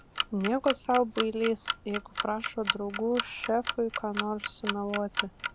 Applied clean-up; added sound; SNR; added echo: none; Clock; -1 dB; none.